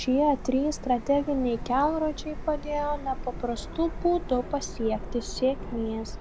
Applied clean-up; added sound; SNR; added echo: none; Subway, metro, underground; 9 dB; none.